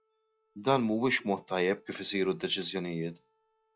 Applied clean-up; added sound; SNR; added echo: classical method log-MMSE.